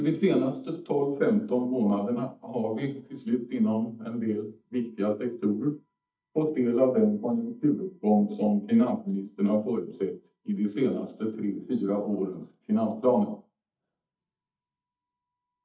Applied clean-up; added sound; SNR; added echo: neural mask model DeepFilterNet 3.